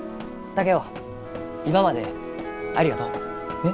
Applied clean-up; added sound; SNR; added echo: none; Run; 16 dB; none.